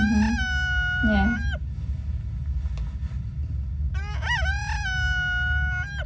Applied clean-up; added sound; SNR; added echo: none; Chicken, rooster; 5 dB; reverberation time 0.4 s.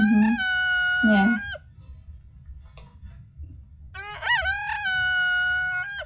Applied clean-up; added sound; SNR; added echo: classical method WPE with log-MMSE.